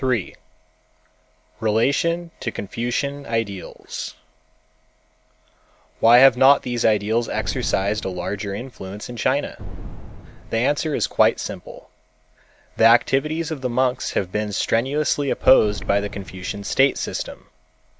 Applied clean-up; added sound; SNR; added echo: none; Boom; 11 dB; none.